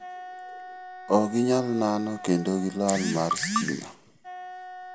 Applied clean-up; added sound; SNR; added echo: none; Wind instrument, woodwind instrument; 16 dB; none.